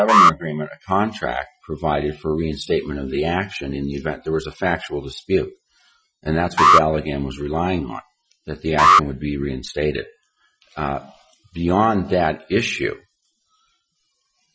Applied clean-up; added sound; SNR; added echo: classical method Wiener filter.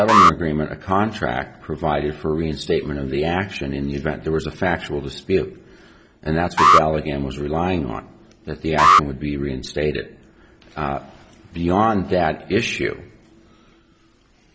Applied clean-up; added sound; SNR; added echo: none; Alarm; -3 dB; none.